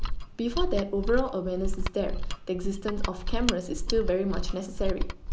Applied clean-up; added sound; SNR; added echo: none; Mechanisms; -1 dB; none.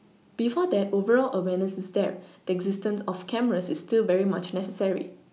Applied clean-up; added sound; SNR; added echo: none; none; none; none.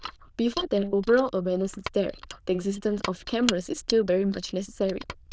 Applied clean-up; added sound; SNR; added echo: neural diffusion model UNIVERSE++.